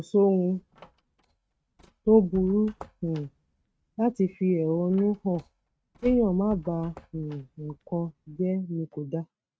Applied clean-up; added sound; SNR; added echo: neural mask model RNNoise.